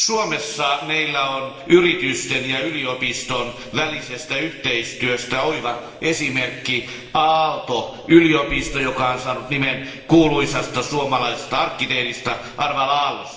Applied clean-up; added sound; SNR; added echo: none; none; none; reverberation time 2.1 s.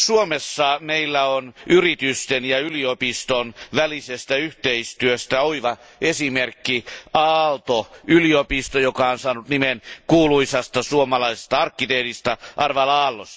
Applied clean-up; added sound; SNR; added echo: none; none; none; none.